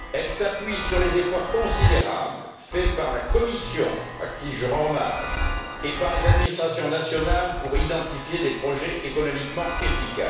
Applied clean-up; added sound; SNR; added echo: none; Chime; 1 dB; reverberation time 1.1 s.